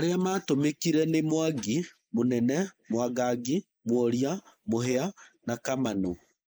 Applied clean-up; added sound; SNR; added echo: neural mask model Resemble Enhance denoiser.